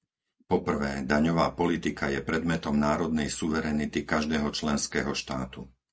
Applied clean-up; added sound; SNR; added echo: none; none; none; none.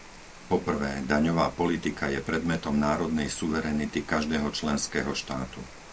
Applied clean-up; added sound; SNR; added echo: none; Rain; 18 dB; none.